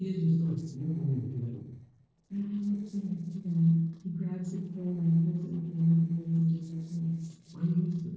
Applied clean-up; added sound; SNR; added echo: neural separator model SepFormer DNS4.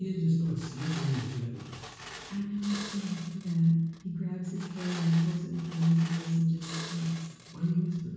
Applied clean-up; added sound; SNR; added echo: none; Glass; 15 dB; reverberation time 1.2 s.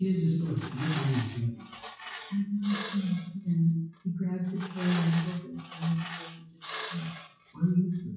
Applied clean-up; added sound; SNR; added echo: classical method WPE with log-MMSE.